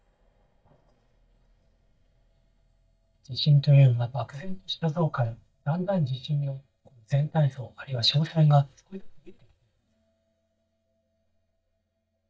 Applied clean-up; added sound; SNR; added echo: neural mask model DeepFilterNet 3.